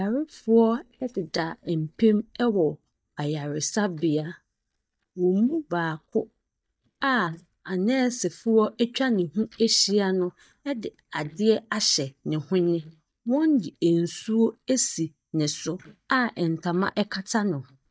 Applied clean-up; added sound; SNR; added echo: neural mask model DeepFilterNet 3.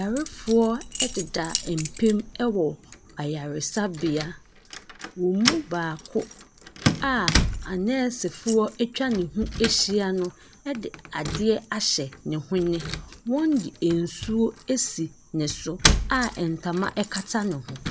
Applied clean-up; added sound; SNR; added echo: none; Keys jangling; 5 dB; none.